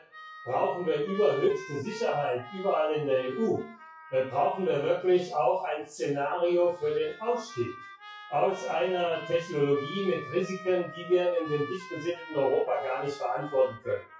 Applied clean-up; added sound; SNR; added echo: classical method WPE with log-MMSE.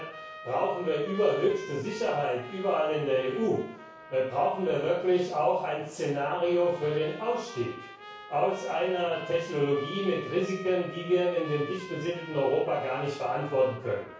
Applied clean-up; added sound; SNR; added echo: none; Trumpet; 16 dB; reverberation time 0.6 s.